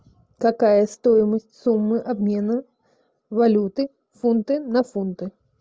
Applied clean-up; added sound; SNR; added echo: none; none; none; none.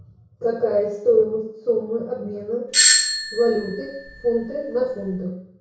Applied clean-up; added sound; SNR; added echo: none; Doorbell; -2 dB; reverberation time 0.6 s.